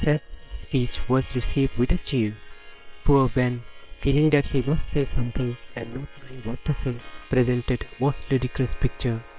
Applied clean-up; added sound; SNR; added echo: neural separator model SepFormer WHAM!.